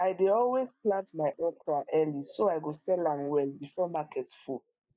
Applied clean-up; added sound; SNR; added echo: neural mask model DeepFilterNet 3.